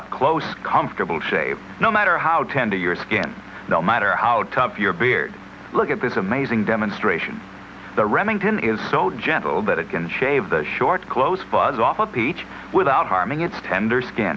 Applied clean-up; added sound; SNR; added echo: none; none; none; none.